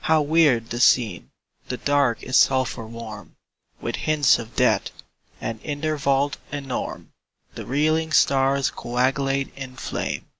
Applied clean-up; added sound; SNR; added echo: none; none; none; none.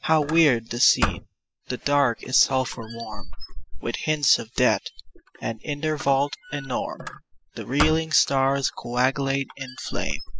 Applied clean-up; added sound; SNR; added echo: classical method spectral subtraction.